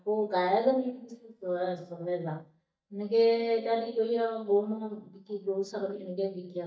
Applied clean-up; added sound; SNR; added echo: neural mask model DeepFilterNet 3.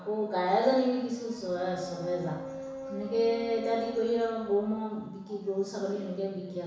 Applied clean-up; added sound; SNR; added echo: none; Boat, Water vehicle; 11 dB; reverberation time 1.1 s.